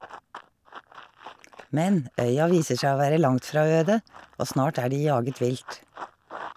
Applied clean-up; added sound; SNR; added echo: none; Run; 20 dB; none.